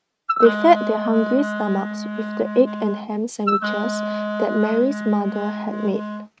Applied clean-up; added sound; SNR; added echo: neural mask model RNNoise.